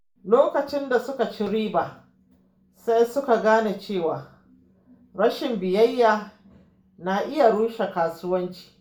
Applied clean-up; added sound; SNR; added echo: none; none; none; reverberation time 0.3 s.